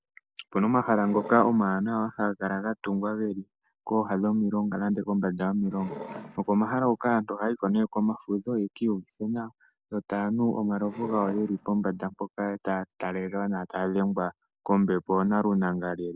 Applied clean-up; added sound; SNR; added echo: neural separator model SepFormer DNS4.